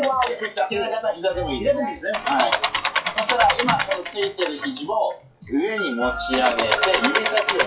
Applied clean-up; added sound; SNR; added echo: classical method WPE with log-MMSE.